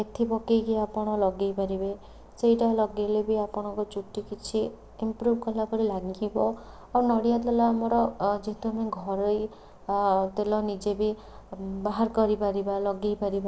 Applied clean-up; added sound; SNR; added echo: none; none; none; none.